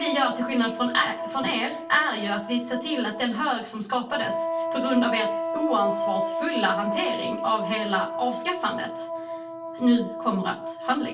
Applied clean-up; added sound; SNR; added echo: none; Wind instrument, woodwind instrument; 4 dB; reverberation time 0.3 s.